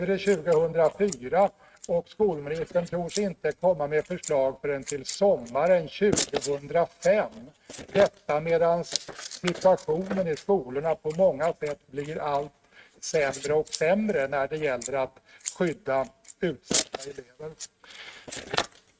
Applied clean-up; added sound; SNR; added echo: neural mask model RNNoise.